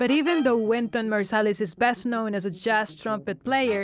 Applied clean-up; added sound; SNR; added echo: none; none; none; none.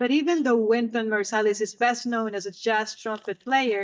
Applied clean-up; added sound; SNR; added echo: neural mask model DeepFilterNet 3.